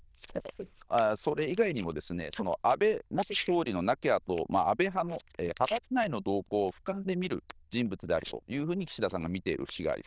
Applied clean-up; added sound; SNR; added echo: neural diffusion model UNIVERSE++.